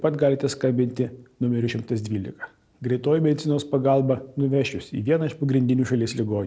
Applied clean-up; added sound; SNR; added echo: none; none; none; none.